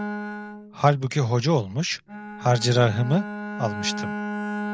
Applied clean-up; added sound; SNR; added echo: none; Bowed string instrument; 8 dB; none.